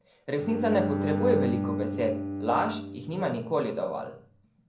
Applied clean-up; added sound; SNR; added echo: none; Bowed string instrument; 4 dB; reverberation time 0.5 s.